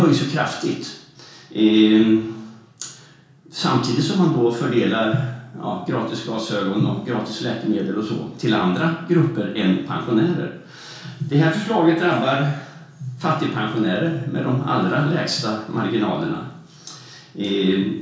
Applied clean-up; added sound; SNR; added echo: none; none; none; reverberation time 0.6 s.